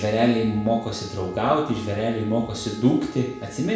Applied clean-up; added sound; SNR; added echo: none; Wind instrument, woodwind instrument; 20 dB; reverberation time 0.7 s.